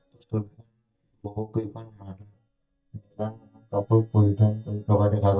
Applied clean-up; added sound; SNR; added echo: neural mask model DeepFilterNet 3.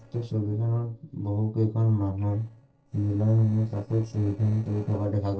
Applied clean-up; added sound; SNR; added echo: neural separator model SepFormer DNS4.